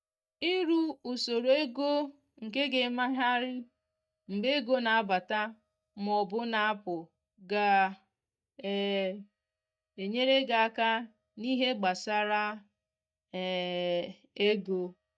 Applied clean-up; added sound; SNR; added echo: neural mask model DeepFilterNet 3.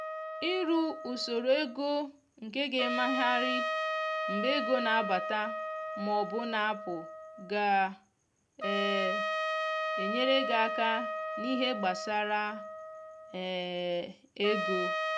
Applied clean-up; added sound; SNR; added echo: none; Trumpet; 3 dB; none.